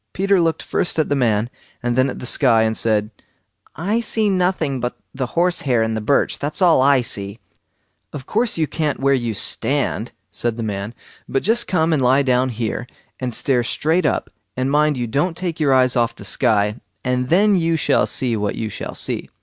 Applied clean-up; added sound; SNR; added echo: none; none; none; none.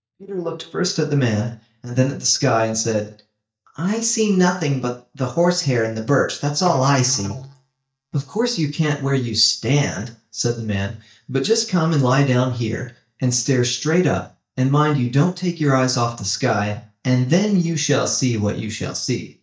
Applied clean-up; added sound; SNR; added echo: neural mask model DeepFilterNet 3.